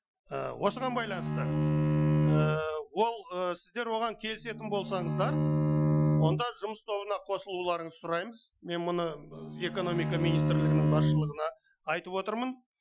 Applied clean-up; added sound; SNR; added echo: classical method Wiener filter.